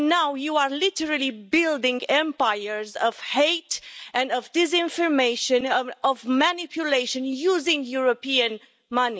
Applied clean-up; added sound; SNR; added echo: none; none; none; none.